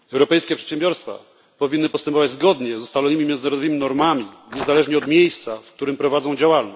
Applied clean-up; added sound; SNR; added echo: none; Walk, footsteps; 15 dB; none.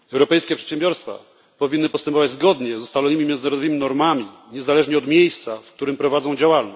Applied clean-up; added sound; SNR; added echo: none; none; none; none.